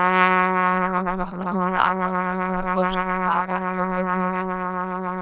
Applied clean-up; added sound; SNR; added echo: neural diffusion model UNIVERSE++.